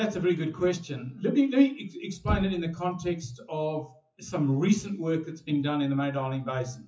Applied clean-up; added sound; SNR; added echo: classical method WPE with log-MMSE.